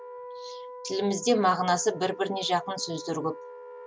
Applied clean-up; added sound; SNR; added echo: none; Wind instrument, woodwind instrument; 14 dB; none.